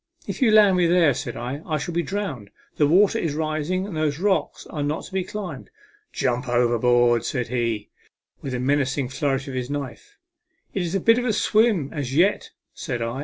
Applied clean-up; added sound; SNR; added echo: none; none; none; none.